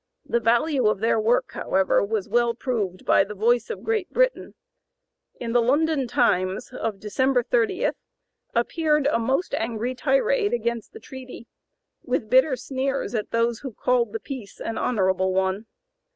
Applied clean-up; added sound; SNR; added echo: none; none; none; none.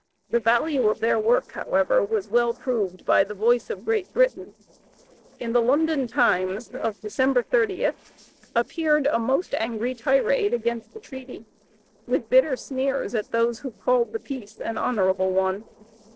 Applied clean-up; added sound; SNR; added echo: neural separator model SepFormer DNS4.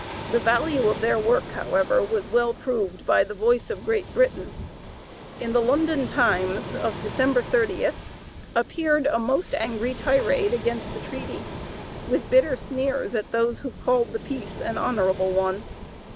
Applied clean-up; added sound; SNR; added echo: none; Waves, surf; 11 dB; none.